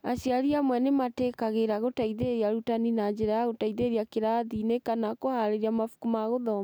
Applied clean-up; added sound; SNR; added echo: none; none; none; none.